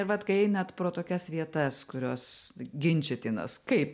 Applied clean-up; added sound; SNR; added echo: none; none; none; none.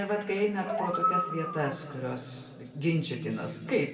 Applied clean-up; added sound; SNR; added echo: none; Animal; 2 dB; reverberation time 2.2 s.